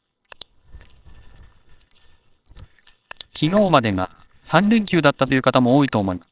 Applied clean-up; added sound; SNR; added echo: neural separator model SepFormer WHAMR!.